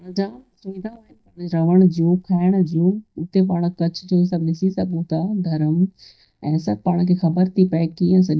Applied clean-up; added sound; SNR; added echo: neural mask model DeepFilterNet 3.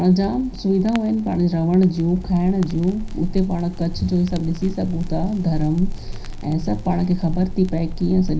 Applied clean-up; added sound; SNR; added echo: none; Crackle; 7 dB; reverberation time 0.4 s.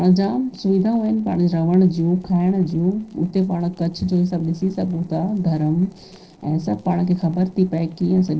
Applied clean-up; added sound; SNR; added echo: neural separator model SepFormer DNS4.